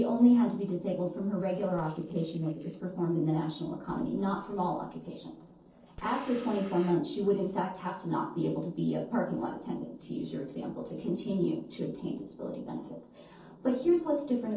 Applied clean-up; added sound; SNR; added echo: neural separator model SepFormer DNS4.